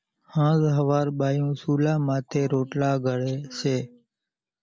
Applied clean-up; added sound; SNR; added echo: none; none; none; none.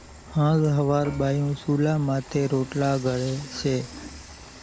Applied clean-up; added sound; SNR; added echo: none; Frying (food) / Dishes, pots, and pans; 17 dB; none.